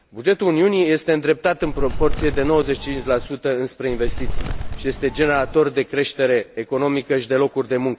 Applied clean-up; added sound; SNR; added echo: none; Bird; 3 dB; none.